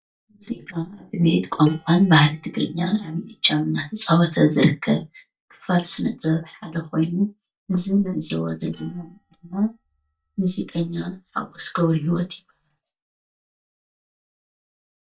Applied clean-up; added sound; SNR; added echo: neural mask model DeepFilterNet 3.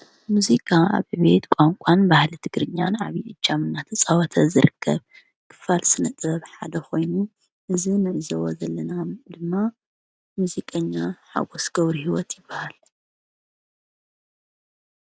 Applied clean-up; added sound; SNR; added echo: none; none; none; none.